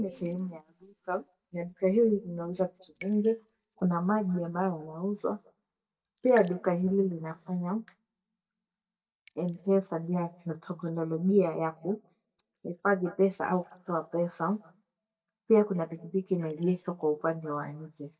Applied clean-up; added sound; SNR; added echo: neural mask model DeepFilterNet 3.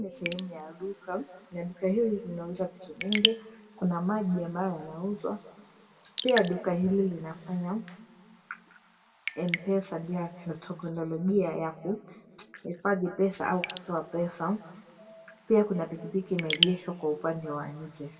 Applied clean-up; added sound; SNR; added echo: none; Raindrop / Drip; 7 dB; reverberation time 1.4 s.